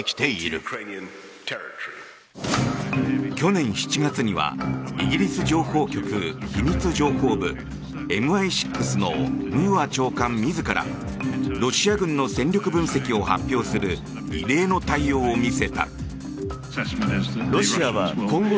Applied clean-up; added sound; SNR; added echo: none; Drum kit; 14 dB; none.